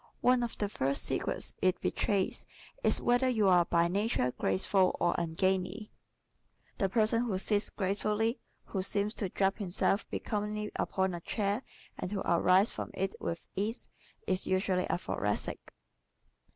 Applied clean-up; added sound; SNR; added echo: none; none; none; none.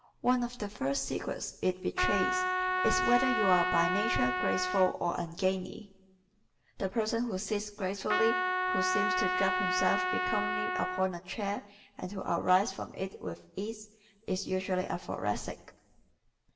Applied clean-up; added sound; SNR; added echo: none; Trumpet; -1 dB; reverberation time 0.7 s.